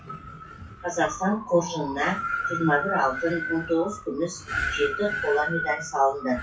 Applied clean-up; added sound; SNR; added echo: classical method WPE with log-MMSE.